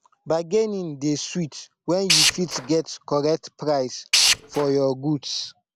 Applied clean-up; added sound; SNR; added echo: none; Tools; -4 dB; none.